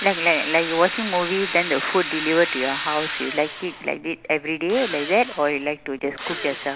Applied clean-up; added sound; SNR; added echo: none; Drill; 8 dB; none.